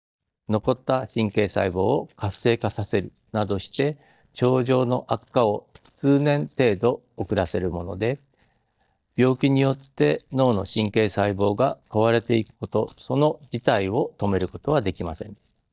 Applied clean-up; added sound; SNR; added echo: neural mask model DeepFilterNet 3.